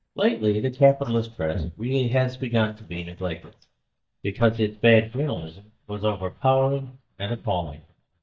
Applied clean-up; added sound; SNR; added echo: neural mask model DeepFilterNet 3.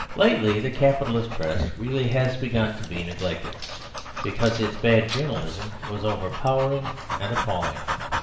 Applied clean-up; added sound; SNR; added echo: none; Dog; 8 dB; reverberation time 0.7 s.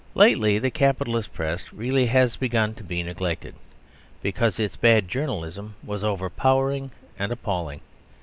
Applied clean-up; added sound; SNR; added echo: none; none; none; none.